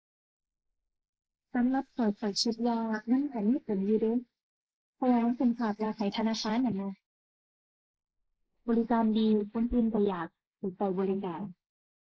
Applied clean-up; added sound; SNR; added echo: neural mask model Resemble Enhance denoiser.